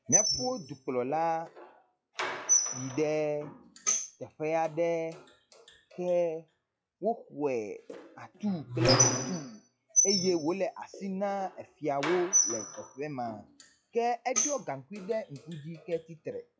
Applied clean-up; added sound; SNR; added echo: classical method log-MMSE.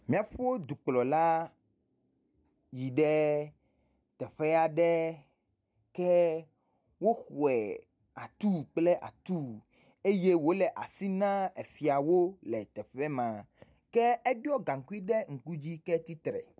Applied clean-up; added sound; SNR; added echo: none; none; none; none.